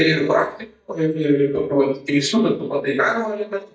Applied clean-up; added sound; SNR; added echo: neural mask model DeepFilterNet 3.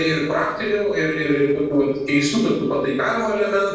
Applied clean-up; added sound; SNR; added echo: neural separator model SepFormer DNS4.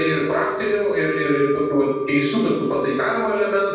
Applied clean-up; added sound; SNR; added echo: none; Wind instrument, woodwind instrument; 7 dB; reverberation time 1.2 s.